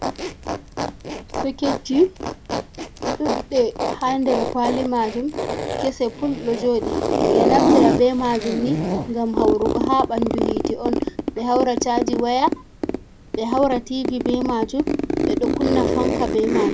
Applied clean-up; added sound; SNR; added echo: none; Zipper (clothing); 0 dB; none.